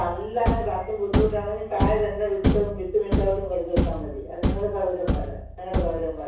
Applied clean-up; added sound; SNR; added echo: none; Thump, thud; 0 dB; reverberation time 0.6 s.